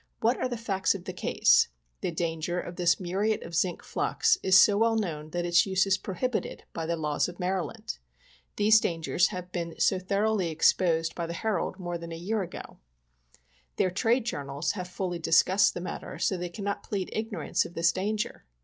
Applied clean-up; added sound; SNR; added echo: none; none; none; none.